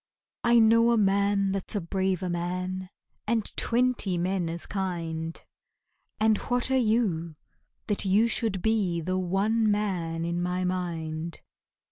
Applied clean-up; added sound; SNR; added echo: none; none; none; none.